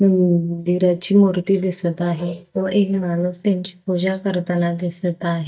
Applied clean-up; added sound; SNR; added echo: neural mask model DeepFilterNet 3.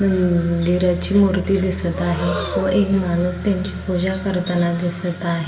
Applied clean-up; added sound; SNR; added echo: none; Breathing; 12 dB; reverberation time 1.2 s.